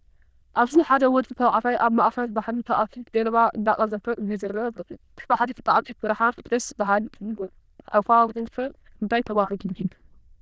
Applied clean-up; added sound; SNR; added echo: neural diffusion model UNIVERSE++.